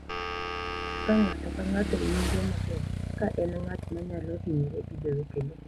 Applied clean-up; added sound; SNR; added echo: none; Motorcycle / Engine + Telephone; 2 dB; none.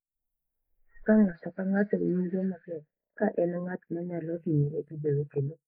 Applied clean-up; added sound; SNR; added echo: neural mask model Resemble Enhance denoiser.